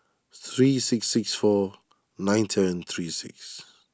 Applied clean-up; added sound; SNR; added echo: none; none; none; none.